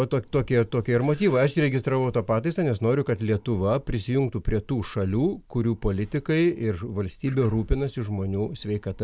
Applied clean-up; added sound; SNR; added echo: none; none; none; none.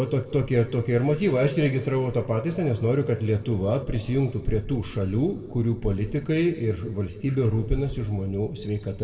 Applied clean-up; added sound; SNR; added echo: none; none; none; reverberation time 1.3 s.